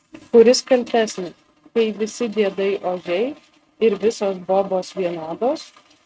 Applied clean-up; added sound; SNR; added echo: neural mask model RNNoise.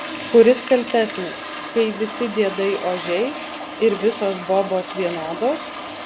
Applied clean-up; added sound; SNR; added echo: none; Toilet flush; 10 dB; none.